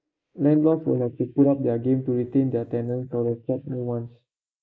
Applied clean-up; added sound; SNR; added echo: neural mask model Resemble Enhance denoiser.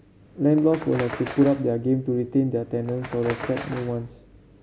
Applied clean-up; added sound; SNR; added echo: none; Bird; 14 dB; none.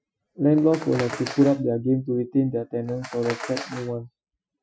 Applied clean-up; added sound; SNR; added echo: classical method Wiener filter.